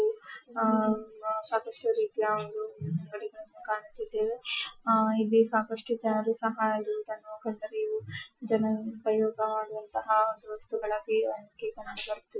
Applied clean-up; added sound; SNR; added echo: classical method Wiener filter.